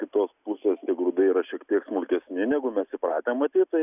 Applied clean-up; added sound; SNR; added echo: none; none; none; none.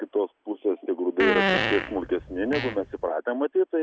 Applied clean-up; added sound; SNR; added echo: none; Fart; 1 dB; none.